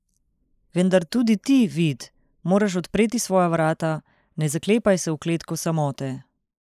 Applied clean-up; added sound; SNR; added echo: neural mask model Resemble Enhance denoiser.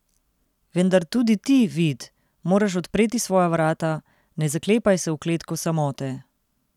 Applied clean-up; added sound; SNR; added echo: none; none; none; none.